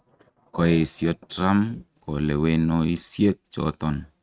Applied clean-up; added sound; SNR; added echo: neural mask model RNNoise.